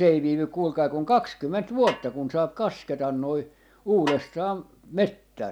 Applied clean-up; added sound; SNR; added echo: none; Snare drum; 12 dB; none.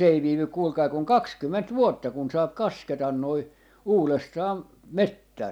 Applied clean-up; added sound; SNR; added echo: none; none; none; none.